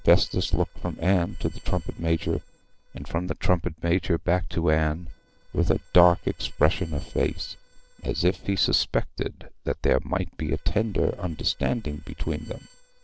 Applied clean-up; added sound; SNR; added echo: neural separator model SepFormer DNS4.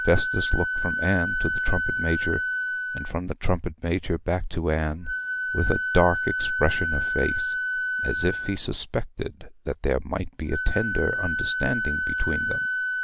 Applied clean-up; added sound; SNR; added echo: none; Wind instrument, woodwind instrument; 2 dB; none.